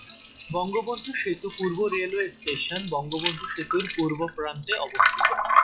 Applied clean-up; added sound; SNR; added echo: classical method log-MMSE.